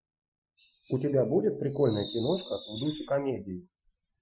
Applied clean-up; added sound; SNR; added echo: classical method Wiener filter.